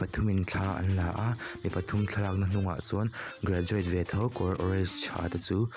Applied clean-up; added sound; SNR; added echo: none; Electric guitar; 17 dB; none.